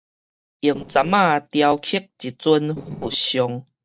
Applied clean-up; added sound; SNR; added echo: neural separator model SepFormer DNS4.